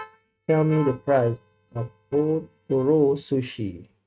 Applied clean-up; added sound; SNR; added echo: neural mask model RNNoise.